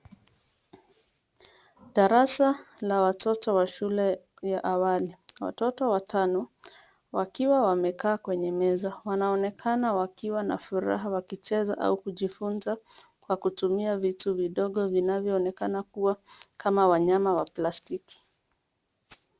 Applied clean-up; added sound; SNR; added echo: none; none; none; none.